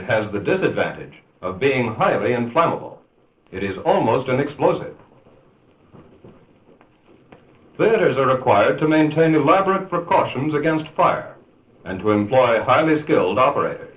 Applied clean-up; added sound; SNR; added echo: neural separator model SepFormer DNS4.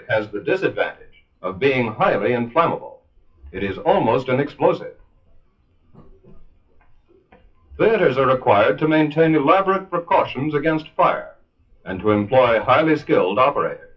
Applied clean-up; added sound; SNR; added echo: classical method WPE with log-MMSE.